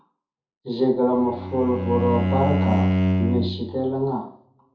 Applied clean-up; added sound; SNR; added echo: none; Bowed string instrument; -1 dB; reverberation time 0.5 s.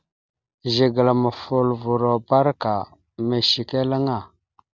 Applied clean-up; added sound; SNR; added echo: none; none; none; none.